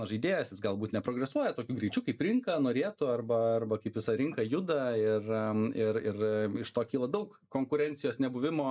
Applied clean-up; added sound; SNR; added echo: neural mask model Resemble Enhance denoiser.